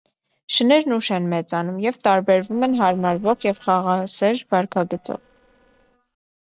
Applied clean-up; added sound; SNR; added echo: neural separator model SepFormer DNS4.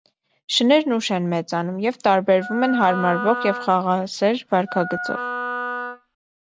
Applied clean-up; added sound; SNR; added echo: none; Wind instrument, woodwind instrument; 7 dB; none.